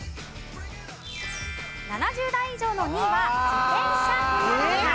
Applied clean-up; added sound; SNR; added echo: none; none; none; none.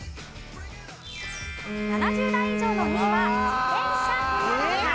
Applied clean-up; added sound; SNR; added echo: none; Bowed string instrument; 2 dB; none.